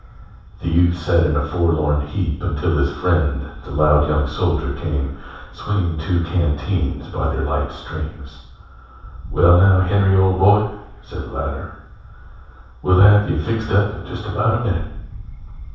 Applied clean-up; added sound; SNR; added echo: none; Wind; 17 dB; reverberation time 0.7 s.